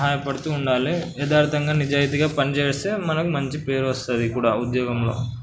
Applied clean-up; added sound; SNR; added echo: none; none; none; none.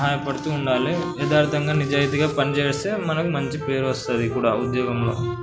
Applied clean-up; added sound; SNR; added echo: none; Wind instrument, woodwind instrument + Wind instrument, woodwind instrument; 8 dB; none.